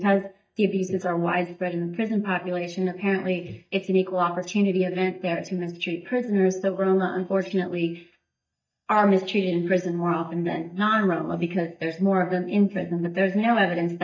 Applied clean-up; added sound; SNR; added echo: neural mask model DeepFilterNet 3.